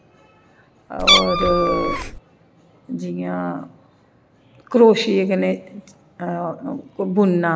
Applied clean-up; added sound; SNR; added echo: none; Meow; -3 dB; none.